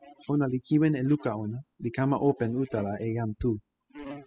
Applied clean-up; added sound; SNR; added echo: classical method spectral subtraction.